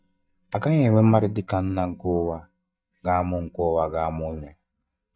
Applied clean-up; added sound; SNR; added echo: neural mask model DeepFilterNet 3.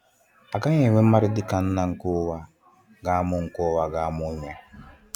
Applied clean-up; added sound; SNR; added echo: none; none; none; none.